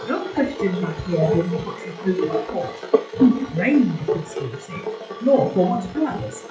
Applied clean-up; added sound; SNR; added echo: classical method WPE with log-MMSE.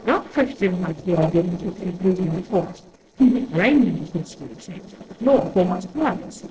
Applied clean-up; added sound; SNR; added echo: neural separator model SepFormer DNS4.